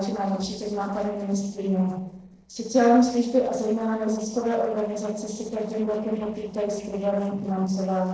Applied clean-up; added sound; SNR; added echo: neural separator model SepFormer DNS4.